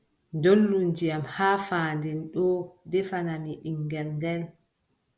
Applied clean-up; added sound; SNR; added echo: none; none; none; none.